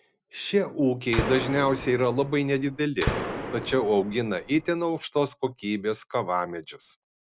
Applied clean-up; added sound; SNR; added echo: none; Gunshot, gunfire; 6 dB; none.